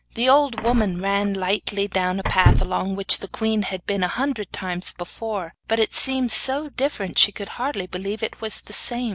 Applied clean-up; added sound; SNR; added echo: none; Door / Car; 2 dB; none.